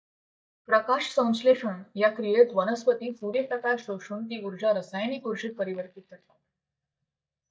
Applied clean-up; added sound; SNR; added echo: neural mask model DeepFilterNet 3.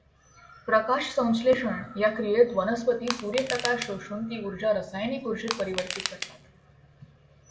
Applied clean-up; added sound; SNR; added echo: none; Crushing; 8 dB; reverberation time 1.5 s.